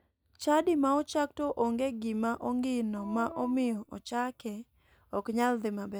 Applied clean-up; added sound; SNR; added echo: neural mask model DeepFilterNet 3.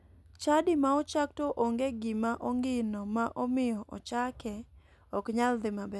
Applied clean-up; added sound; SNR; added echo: none; none; none; none.